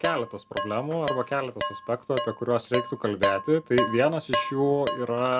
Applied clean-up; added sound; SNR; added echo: none; Dishes, pots, and pans; 3 dB; none.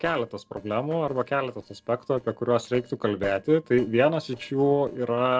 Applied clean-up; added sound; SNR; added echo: neural separator model SepFormer DNS4.